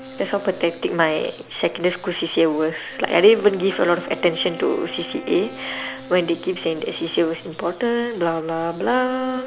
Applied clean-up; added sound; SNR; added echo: none; Wind instrument, woodwind instrument; 18 dB; none.